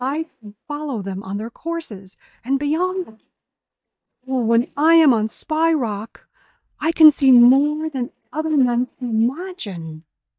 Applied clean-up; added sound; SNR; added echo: neural mask model DeepFilterNet 3.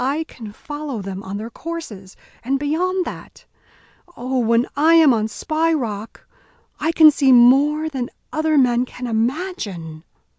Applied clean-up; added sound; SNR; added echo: none; none; none; none.